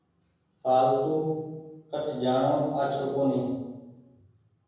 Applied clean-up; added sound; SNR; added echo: none; none; none; reverberation time 1.3 s.